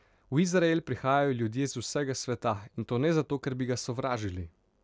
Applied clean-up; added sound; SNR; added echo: none; none; none; none.